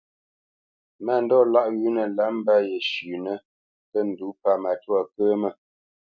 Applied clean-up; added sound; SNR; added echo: none; none; none; none.